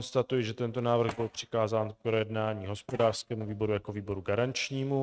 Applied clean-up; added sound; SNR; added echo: neural mask model RNNoise.